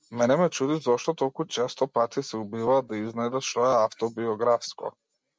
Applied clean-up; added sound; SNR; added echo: none; none; none; none.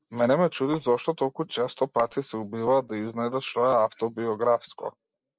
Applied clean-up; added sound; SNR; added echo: neural mask model Resemble Enhance denoiser.